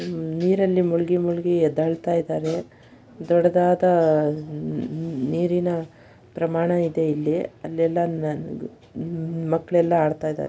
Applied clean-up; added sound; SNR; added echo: none; none; none; none.